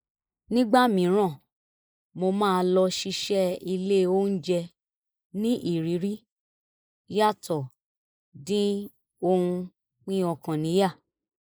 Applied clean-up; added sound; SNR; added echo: neural mask model Resemble Enhance denoiser.